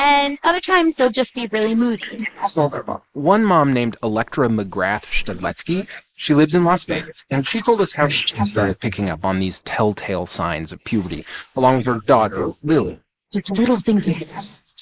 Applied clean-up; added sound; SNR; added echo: neural mask model Resemble Enhance denoiser.